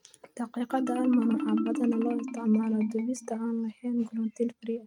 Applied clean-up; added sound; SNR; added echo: neural mask model RNNoise.